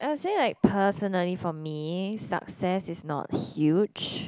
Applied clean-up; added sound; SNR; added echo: none; none; none; none.